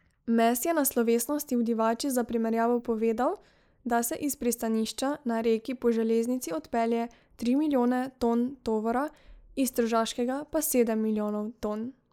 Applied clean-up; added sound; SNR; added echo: neural mask model Resemble Enhance denoiser.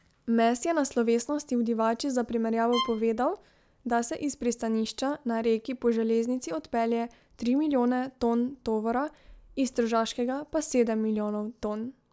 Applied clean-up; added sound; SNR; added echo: none; Bowed string instrument; 10 dB; none.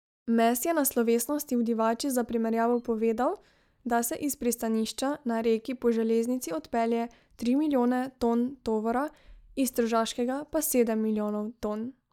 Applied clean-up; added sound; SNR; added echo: neural mask model DeepFilterNet 3.